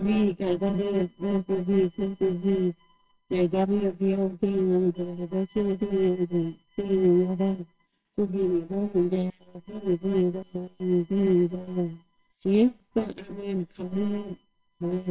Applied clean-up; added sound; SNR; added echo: neural separator model SepFormer WHAMR!.